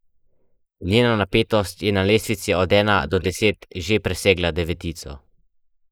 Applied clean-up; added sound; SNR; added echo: neural mask model Resemble Enhance denoiser.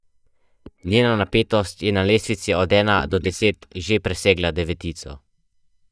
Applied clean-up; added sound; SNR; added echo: neural mask model DeepFilterNet 3.